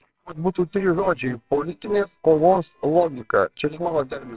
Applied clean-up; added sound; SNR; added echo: neural separator model SepFormer WHAMR!.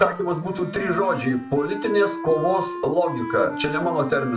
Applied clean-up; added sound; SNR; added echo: none; Wind instrument, woodwind instrument; 9 dB; reverberation time 0.3 s.